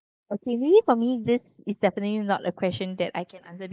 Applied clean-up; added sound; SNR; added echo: neural mask model Resemble Enhance denoiser.